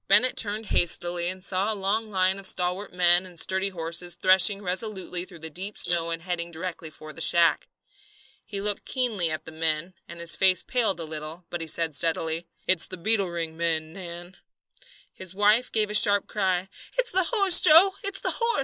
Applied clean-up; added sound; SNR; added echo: neural mask model Resemble Enhance denoiser.